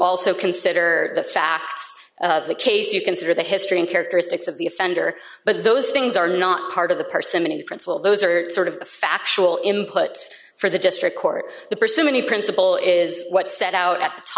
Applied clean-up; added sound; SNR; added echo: none; none; none; none.